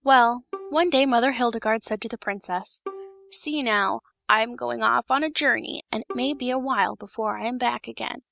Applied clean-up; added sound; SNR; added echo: neural mask model RNNoise.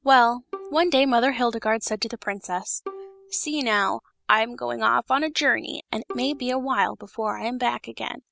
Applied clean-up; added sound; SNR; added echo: none; Bowed string instrument; 19 dB; none.